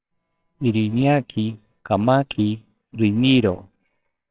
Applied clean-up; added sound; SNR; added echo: neural separator model SepFormer WHAMR!.